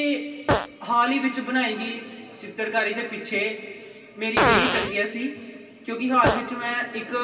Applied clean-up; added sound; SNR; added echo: none; Fart; 3 dB; reverberation time 2.5 s.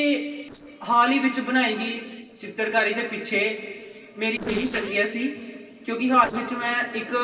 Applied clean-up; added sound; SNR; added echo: neural separator model SepFormer DNS4.